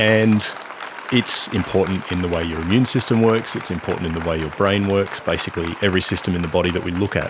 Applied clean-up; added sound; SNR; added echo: none; Applause; 13 dB; none.